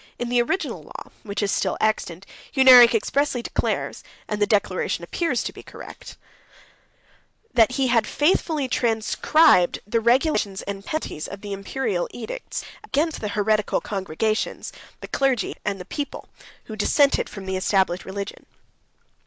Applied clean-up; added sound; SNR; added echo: none; none; none; none.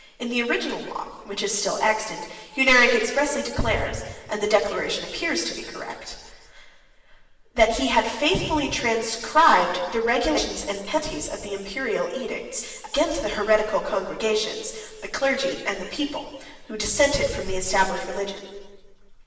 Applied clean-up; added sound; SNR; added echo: none; none; none; reverberation time 1.3 s.